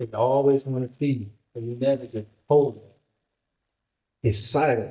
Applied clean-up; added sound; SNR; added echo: neural mask model DeepFilterNet 3.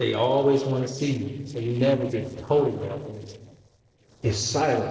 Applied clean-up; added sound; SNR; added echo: neural separator model SepFormer DNS4.